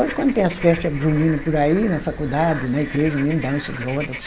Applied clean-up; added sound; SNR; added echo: none; Bird / Frog; 12 dB; none.